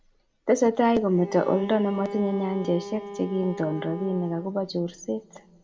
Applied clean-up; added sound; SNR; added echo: none; Bowed string instrument; 13 dB; reverberation time 0.9 s.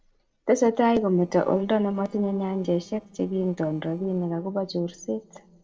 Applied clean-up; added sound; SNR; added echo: neural separator model SepFormer DNS4.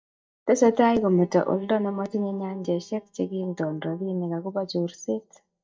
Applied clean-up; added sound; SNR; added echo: neural mask model DeepFilterNet 3.